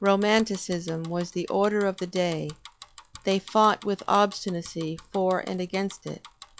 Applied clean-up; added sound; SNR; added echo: classical method log-MMSE.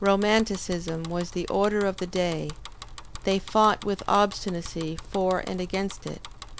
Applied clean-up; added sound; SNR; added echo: none; Bicycle; 14 dB; none.